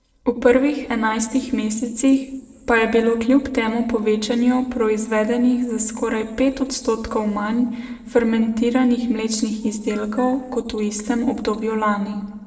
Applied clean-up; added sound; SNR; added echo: neural separator model SepFormer DNS4.